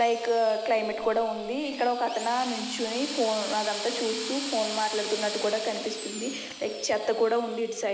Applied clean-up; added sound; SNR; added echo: none; Drill; 10 dB; none.